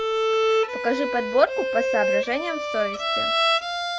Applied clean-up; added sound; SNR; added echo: none; Bowed string instrument; -3 dB; none.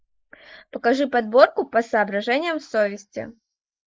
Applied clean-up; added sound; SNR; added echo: neural mask model Resemble Enhance denoiser.